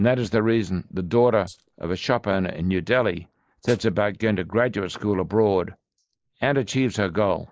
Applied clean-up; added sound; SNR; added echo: neural mask model Resemble Enhance denoiser.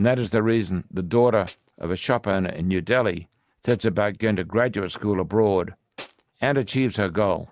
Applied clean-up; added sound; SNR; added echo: neural mask model RNNoise.